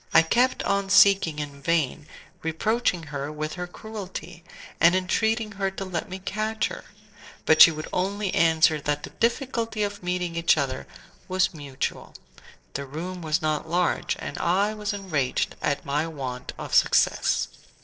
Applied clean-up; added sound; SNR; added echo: neural separator model SepFormer DNS4.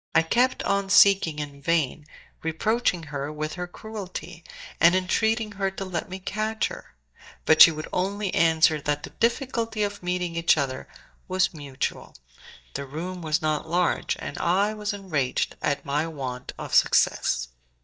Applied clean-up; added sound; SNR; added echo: neural mask model DeepFilterNet 3.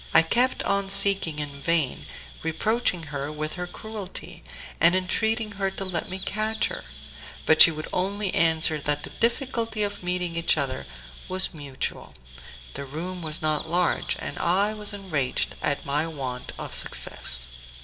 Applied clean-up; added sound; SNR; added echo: none; Chirp, tweet; 16 dB; reverberation time 2.3 s.